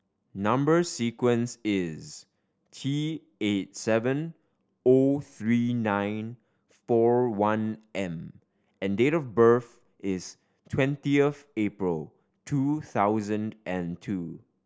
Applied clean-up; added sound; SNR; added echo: none; none; none; none.